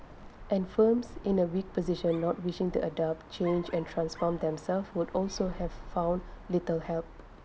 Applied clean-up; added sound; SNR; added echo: none; Dog; 15 dB; none.